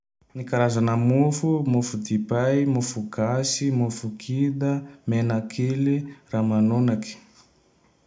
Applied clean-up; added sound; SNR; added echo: none; none; none; reverberation time 0.2 s.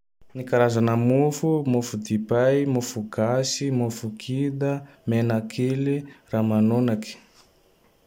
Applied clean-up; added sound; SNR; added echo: none; none; none; none.